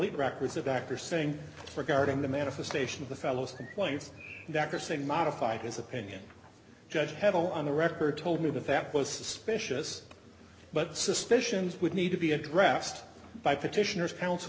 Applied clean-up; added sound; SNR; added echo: none; Bird; 19 dB; none.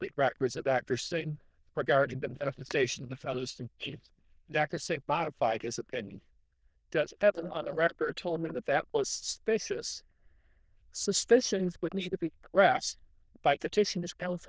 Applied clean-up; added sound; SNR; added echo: neural diffusion model UNIVERSE++.